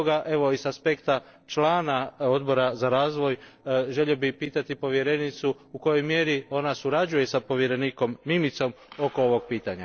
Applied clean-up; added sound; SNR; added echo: neural separator model SepFormer DNS4.